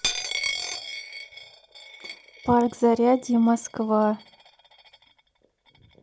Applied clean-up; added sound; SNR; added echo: none; Coin (dropping); 10 dB; none.